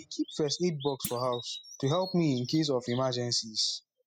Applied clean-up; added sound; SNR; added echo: classical method spectral subtraction.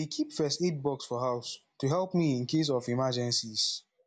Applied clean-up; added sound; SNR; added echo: none; none; none; none.